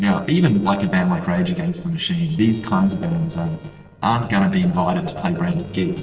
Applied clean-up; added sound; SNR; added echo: neural separator model SepFormer DNS4.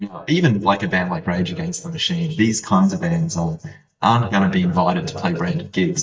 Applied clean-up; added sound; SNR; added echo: neural mask model DeepFilterNet 3.